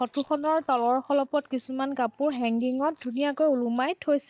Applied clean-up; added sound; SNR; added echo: neural mask model DeepFilterNet 3.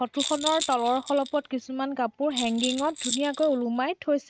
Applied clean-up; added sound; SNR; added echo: neural mask model RNNoise.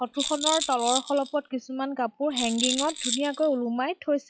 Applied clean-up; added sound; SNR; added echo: classical method log-MMSE.